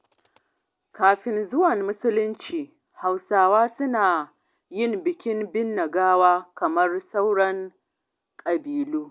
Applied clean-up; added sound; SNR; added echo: none; none; none; none.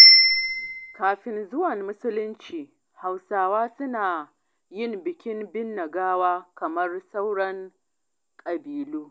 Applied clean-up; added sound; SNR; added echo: none; Bicycle bell; -4 dB; none.